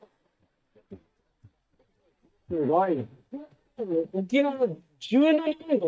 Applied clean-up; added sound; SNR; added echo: neural mask model DeepFilterNet 3.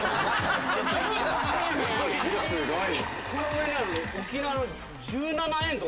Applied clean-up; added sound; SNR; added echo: none; Domestic sounds, home sounds; 9 dB; none.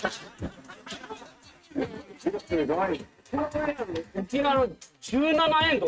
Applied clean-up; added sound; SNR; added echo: neural mask model RNNoise.